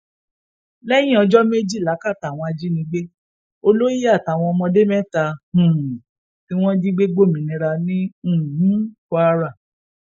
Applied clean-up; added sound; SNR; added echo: neural mask model Resemble Enhance denoiser.